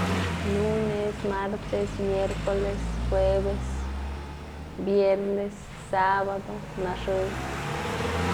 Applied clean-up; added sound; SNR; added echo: none; Car passing by; 3 dB; none.